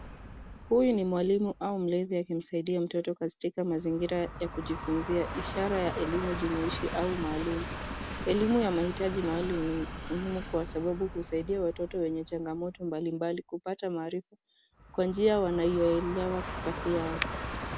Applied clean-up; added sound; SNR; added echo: none; Train; 9 dB; none.